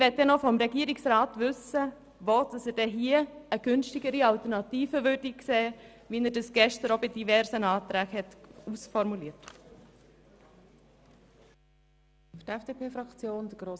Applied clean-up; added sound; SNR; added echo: none; none; none; none.